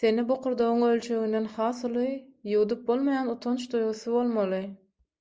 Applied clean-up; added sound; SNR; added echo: none; none; none; none.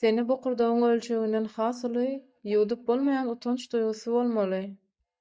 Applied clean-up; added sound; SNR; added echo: neural mask model DeepFilterNet 3.